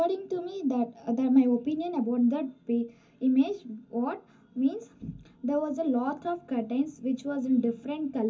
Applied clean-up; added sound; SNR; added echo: none; none; none; reverberation time 0.3 s.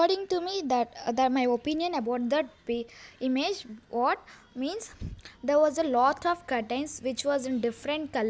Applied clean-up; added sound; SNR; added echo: none; none; none; none.